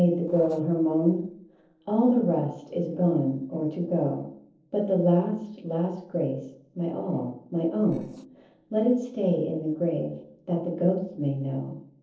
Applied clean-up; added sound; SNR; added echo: neural separator model SepFormer DNS4.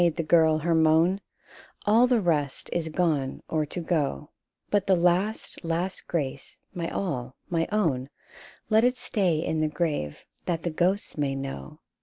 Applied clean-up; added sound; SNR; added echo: none; none; none; none.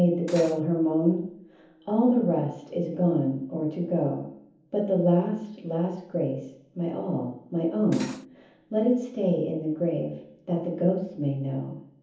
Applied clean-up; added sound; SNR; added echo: none; Cutlery, silverware; 14 dB; reverberation time 0.7 s.